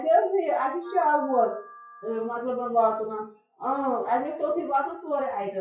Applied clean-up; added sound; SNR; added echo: classical method WPE with log-MMSE.